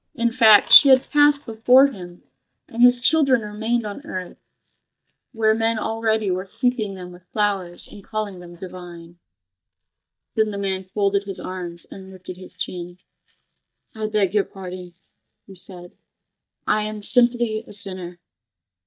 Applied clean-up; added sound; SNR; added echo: neural mask model DeepFilterNet 3.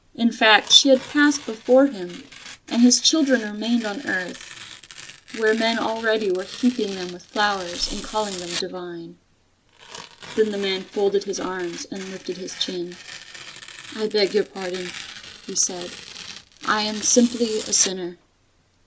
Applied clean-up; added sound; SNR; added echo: none; Tearing; 16 dB; none.